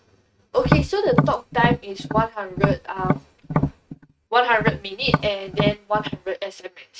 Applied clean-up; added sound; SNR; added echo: neural mask model RNNoise.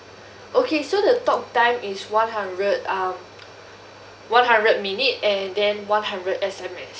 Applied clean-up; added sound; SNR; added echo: none; none; none; none.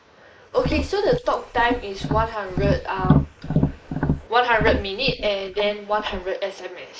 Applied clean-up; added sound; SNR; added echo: neural mask model Resemble Enhance denoiser.